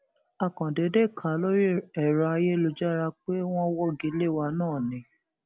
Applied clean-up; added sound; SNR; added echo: none; none; none; none.